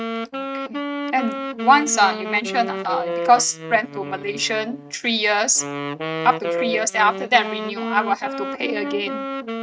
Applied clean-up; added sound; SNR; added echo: neural mask model RNNoise.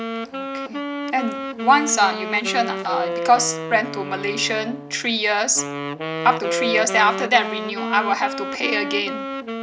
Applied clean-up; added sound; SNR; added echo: none; Wind instrument, woodwind instrument; 6 dB; none.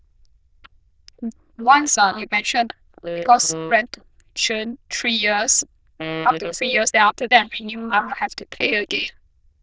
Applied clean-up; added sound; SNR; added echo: neural diffusion model UNIVERSE++.